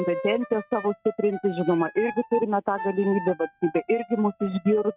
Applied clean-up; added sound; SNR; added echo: neural mask model RNNoise.